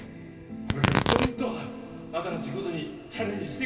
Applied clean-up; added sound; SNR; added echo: none; Tearing; -1 dB; reverberation time 0.3 s.